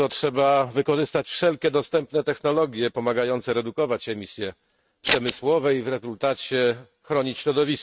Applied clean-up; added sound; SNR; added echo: neural mask model RNNoise.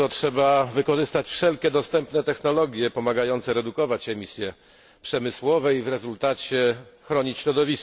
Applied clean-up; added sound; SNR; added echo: none; none; none; none.